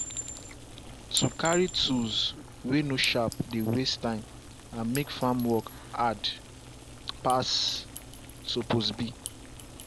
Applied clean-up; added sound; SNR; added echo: none; Chink, clink + Boiling; 11 dB; none.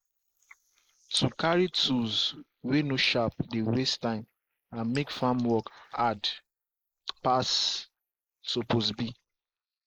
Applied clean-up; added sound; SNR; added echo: neural mask model Resemble Enhance denoiser.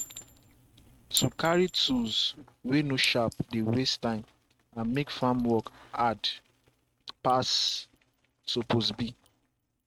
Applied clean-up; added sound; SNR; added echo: neural mask model RNNoise.